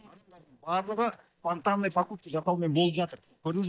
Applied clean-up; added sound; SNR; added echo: neural mask model DeepFilterNet 3.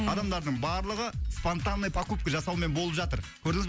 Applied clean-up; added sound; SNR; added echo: none; none; none; none.